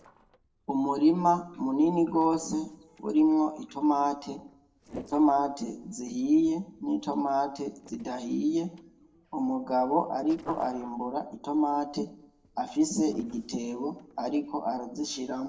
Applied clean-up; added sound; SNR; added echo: neural separator model SepFormer DNS4.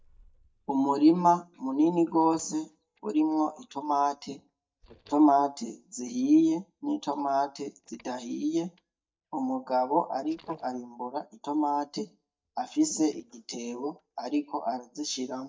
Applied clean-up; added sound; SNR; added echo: neural mask model DeepFilterNet 3.